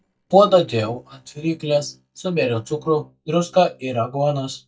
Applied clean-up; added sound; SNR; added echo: neural mask model DeepFilterNet 3.